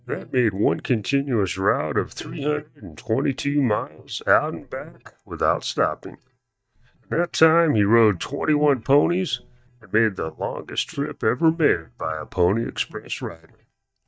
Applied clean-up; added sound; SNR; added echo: neural mask model DeepFilterNet 3.